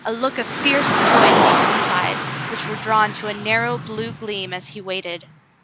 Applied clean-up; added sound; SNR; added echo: none; Car; -3 dB; none.